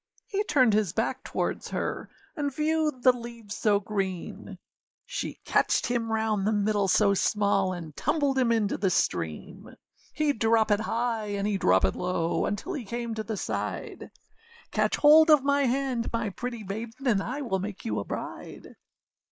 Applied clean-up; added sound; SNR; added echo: neural mask model Resemble Enhance denoiser.